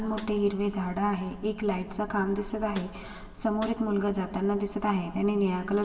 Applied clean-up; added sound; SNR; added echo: none; Snare drum; 18 dB; reverberation time 1.9 s.